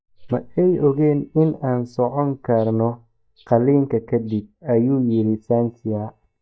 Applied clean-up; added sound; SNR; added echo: neural mask model DeepFilterNet 3.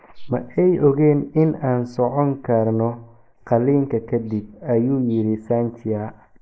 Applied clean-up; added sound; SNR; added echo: neural mask model Resemble Enhance denoiser.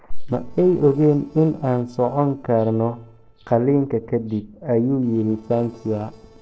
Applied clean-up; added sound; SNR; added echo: neural separator model SepFormer DNS4.